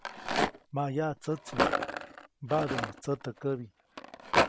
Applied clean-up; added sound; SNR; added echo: none; Rattle; -2 dB; none.